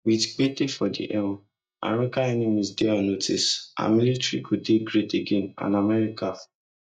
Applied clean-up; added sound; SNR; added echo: neural mask model DeepFilterNet 3.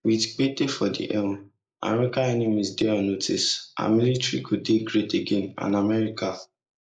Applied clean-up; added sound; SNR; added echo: neural mask model Resemble Enhance denoiser.